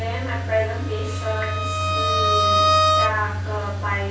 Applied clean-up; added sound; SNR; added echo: none; Bowed string instrument; -2 dB; reverberation time 0.5 s.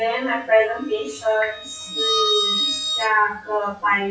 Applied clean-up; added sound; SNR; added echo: classical method WPE with log-MMSE.